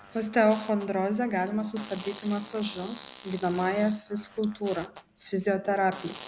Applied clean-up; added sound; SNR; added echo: none; Fart; 18 dB; none.